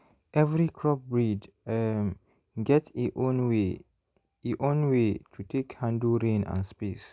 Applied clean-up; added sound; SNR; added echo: none; none; none; none.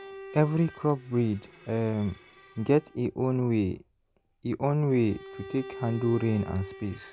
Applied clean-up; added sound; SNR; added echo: none; Bowed string instrument; 18 dB; none.